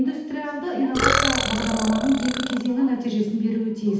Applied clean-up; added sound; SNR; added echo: none; Burping, eructation; 1 dB; reverberation time 0.8 s.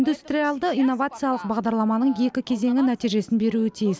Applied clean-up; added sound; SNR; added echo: none; none; none; none.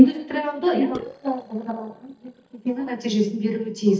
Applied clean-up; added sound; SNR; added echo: neural mask model DeepFilterNet 3.